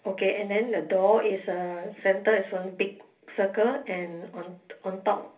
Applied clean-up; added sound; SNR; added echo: none; none; none; reverberation time 0.3 s.